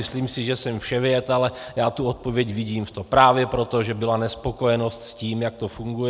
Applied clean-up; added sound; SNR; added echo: none; none; none; none.